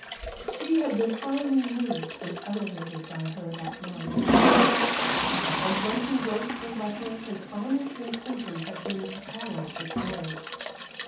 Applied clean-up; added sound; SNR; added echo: none; Toilet flush; -3 dB; reverberation time 0.7 s.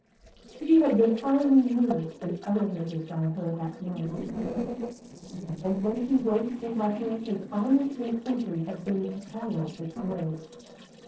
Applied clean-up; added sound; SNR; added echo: neural separator model SepFormer DNS4.